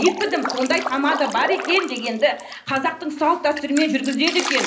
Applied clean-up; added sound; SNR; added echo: none; Drip; 8 dB; reverberation time 0.5 s.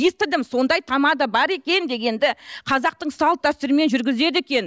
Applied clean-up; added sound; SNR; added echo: none; none; none; none.